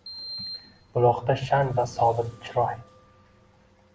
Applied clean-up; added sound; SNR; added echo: none; Sliding door; 17 dB; none.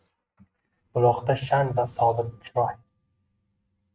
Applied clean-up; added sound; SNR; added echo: neural mask model RNNoise.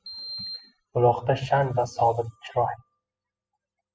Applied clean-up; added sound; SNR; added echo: classical method spectral subtraction.